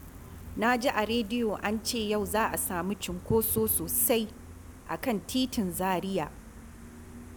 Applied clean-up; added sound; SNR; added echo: none; Gull, seagull; 15 dB; none.